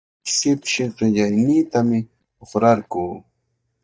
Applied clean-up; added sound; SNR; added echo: neural mask model DeepFilterNet 3.